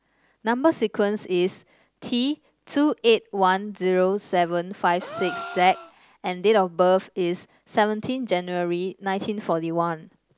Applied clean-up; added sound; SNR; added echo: none; Gasp; 14 dB; none.